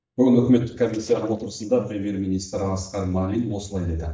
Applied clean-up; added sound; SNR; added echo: neural mask model DeepFilterNet 3.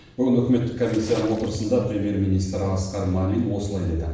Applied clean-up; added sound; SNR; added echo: none; Splash, splatter; 19 dB; reverberation time 0.6 s.